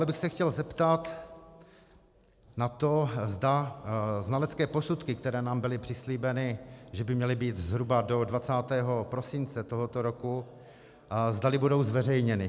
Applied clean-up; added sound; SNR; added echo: none; none; none; none.